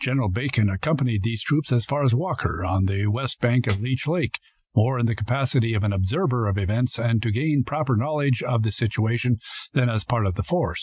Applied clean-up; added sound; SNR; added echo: neural mask model RNNoise.